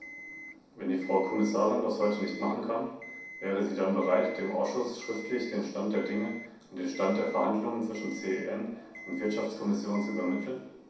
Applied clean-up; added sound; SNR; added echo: none; Alarm; 16 dB; reverberation time 0.7 s.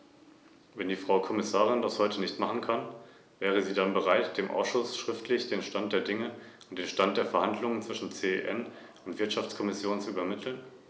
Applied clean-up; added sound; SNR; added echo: none; none; none; none.